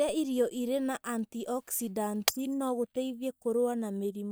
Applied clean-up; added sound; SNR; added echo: neural mask model DeepFilterNet 3.